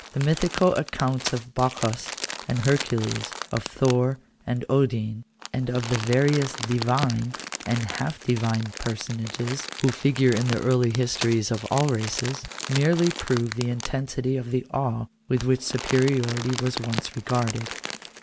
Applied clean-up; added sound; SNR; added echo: none; Crumpling, crinkling; 11 dB; none.